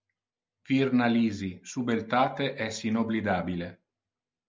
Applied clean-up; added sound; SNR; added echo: none; none; none; none.